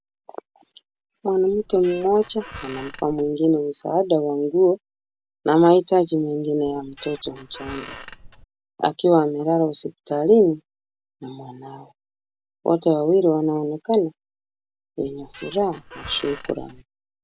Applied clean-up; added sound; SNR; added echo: none; Squeak; 17 dB; none.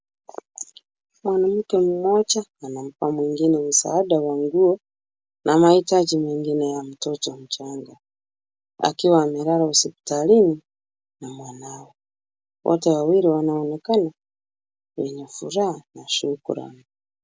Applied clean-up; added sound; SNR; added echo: none; none; none; none.